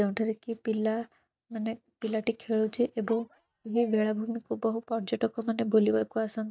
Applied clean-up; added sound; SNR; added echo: neural mask model DeepFilterNet 3.